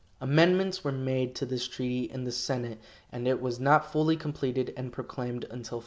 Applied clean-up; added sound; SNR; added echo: none; none; none; none.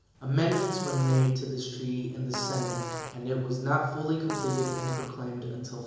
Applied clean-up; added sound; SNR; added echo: none; Fart; 9 dB; reverberation time 1.0 s.